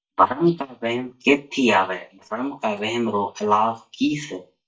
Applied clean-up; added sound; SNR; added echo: neural mask model DeepFilterNet 3.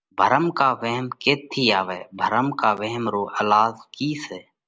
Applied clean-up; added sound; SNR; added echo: none; none; none; none.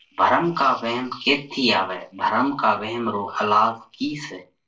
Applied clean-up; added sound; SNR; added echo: neural separator model SepFormer DNS4.